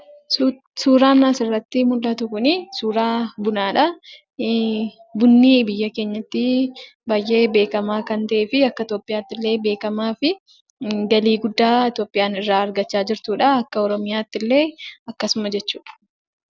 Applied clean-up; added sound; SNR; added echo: none; none; none; none.